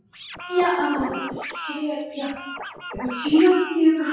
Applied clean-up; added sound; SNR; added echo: classical method WPE with log-MMSE.